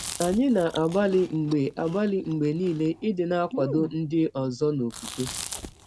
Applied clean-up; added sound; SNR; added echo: none; Chewing, mastication; 11 dB; none.